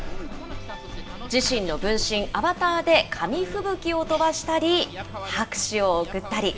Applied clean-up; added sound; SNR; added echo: none; Cricket / Motor vehicle (road); 12 dB; reverberation time 2.2 s.